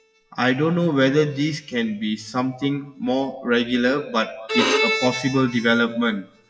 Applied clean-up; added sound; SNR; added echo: classical method WPE with log-MMSE.